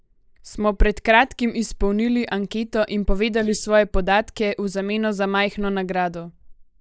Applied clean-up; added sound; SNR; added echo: neural mask model Resemble Enhance denoiser.